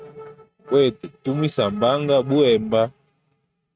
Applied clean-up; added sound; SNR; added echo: neural mask model RNNoise.